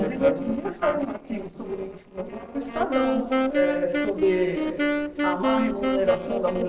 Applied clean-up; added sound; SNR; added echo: neural separator model SepFormer DNS4.